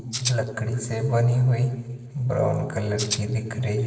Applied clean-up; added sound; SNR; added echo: neural separator model SepFormer DNS4.